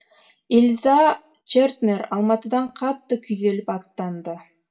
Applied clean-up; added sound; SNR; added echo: none; none; none; reverberation time 0.2 s.